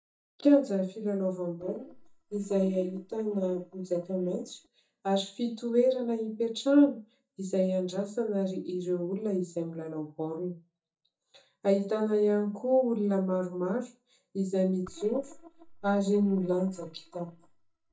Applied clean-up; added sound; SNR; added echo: neural mask model DeepFilterNet 3.